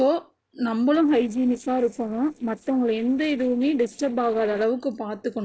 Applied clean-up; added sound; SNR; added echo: neural separator model SepFormer DNS4.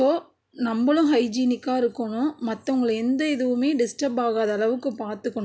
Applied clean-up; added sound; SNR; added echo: none; none; none; none.